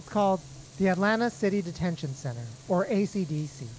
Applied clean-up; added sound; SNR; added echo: none; Frying (food); 18 dB; none.